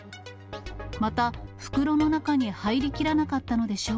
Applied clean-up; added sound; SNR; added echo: none; Bowed string instrument; 18 dB; none.